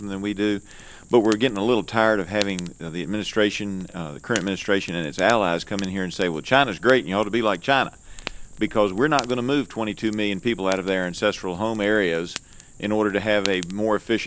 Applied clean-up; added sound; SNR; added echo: none; Fire; 17 dB; none.